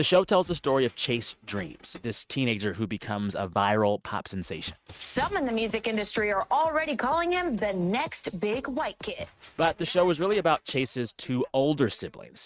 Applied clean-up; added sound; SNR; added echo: neural mask model RNNoise.